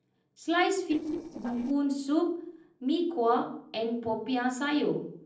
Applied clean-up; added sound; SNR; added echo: neural separator model SepFormer DNS4.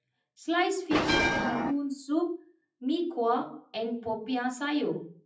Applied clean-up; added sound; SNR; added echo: classical method WPE with log-MMSE.